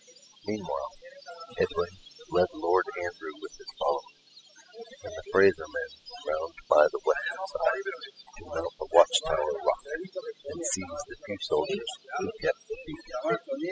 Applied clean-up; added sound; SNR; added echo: classical method spectral subtraction.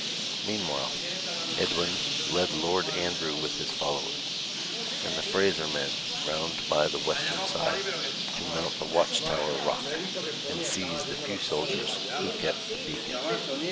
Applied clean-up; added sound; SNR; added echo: none; Bird; -1 dB; none.